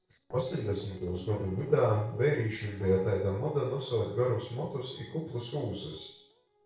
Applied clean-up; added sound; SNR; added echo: neural separator model SepFormer DNS4.